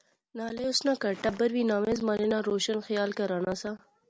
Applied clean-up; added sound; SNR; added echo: none; none; none; none.